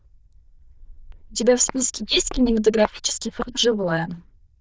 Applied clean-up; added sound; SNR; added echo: neural diffusion model UNIVERSE++.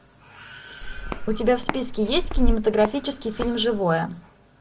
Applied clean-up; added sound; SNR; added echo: none; Walk, footsteps; 1 dB; none.